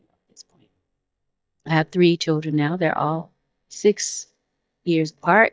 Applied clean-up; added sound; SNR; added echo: neural mask model DeepFilterNet 3.